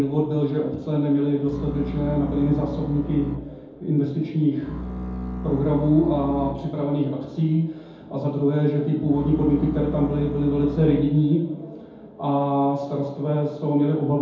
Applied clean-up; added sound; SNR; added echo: none; Bowed string instrument; 10 dB; reverberation time 0.9 s.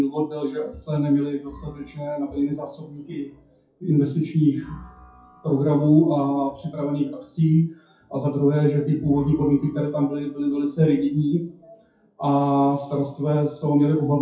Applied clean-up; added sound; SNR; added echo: classical method WPE with log-MMSE.